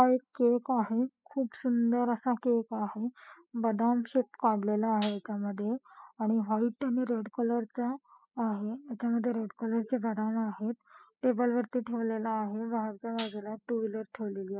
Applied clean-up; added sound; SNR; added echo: classical method spectral subtraction.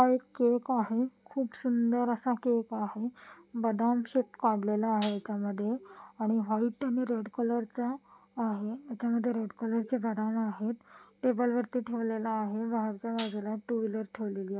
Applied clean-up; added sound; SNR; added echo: none; Hi-hat; 13 dB; none.